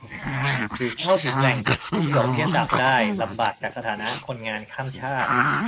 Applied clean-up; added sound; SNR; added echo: neural mask model Resemble Enhance denoiser.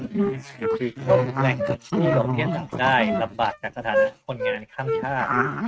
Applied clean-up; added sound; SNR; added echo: neural mask model RNNoise.